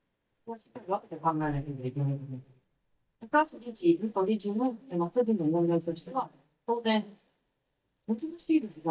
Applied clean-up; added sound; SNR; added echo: neural mask model DeepFilterNet 3.